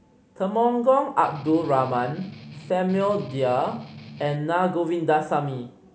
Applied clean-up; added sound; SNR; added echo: none; Strum; 17 dB; none.